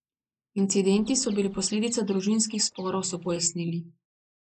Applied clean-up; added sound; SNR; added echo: neural mask model Resemble Enhance denoiser.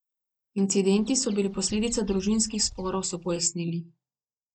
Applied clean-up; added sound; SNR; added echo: neural mask model DeepFilterNet 3.